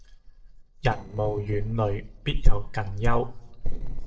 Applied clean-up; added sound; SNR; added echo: neural separator model SepFormer DNS4.